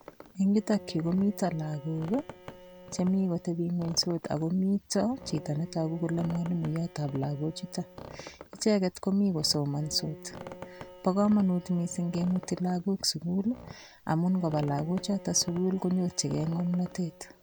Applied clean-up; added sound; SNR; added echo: none; Squeak + Bowed string instrument; 17 dB; none.